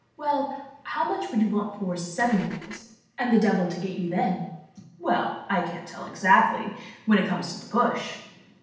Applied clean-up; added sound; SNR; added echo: neural separator model SepFormer DNS4.